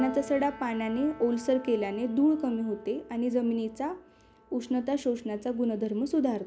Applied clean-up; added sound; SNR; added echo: none; Piano; 19 dB; none.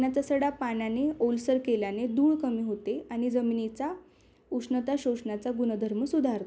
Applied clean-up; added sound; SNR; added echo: none; none; none; none.